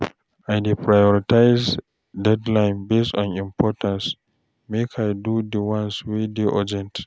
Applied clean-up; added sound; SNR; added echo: none; none; none; none.